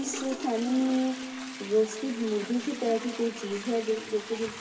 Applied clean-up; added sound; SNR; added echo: none; Toilet flush; 12 dB; reverberation time 2.2 s.